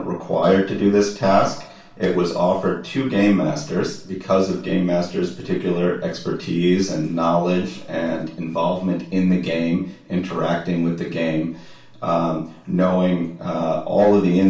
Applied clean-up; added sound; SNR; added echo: none; none; none; reverberation time 0.4 s.